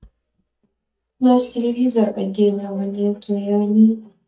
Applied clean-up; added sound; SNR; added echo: neural mask model DeepFilterNet 3.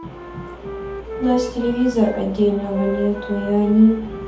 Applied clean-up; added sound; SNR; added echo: none; Wind instrument, woodwind instrument; 12 dB; reverberation time 0.6 s.